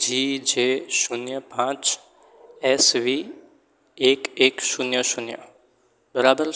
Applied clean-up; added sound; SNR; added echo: none; none; none; none.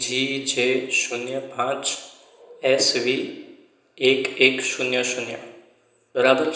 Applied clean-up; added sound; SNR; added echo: none; none; none; reverberation time 0.9 s.